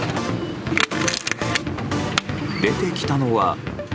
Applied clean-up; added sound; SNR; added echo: none; none; none; none.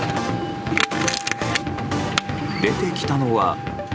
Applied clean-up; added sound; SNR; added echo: none; Wind instrument, woodwind instrument; 11 dB; none.